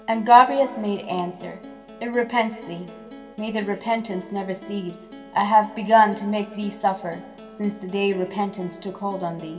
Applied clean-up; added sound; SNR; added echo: none; Acoustic guitar; 19 dB; reverberation time 2.7 s.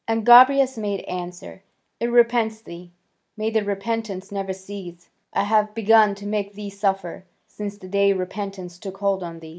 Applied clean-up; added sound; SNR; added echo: none; none; none; none.